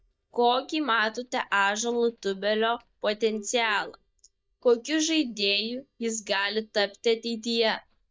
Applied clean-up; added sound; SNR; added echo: neural mask model DeepFilterNet 3.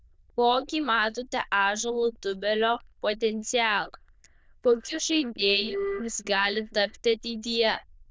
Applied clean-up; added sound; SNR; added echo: neural diffusion model UNIVERSE++.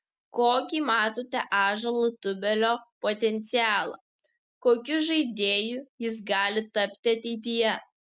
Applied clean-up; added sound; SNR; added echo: none; none; none; none.